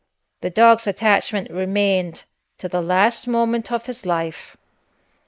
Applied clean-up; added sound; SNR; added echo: neural mask model Resemble Enhance denoiser.